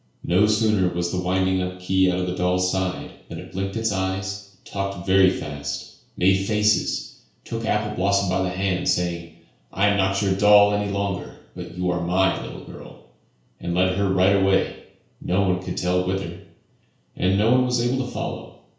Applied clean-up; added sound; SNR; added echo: none; none; none; reverberation time 0.5 s.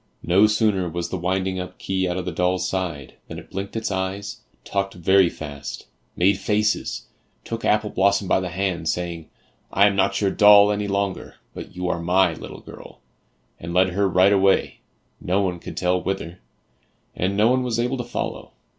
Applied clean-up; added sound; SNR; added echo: none; none; none; none.